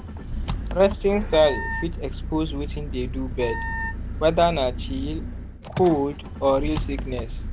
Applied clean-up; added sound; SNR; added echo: none; Wind instrument, woodwind instrument + Engine; 5 dB; none.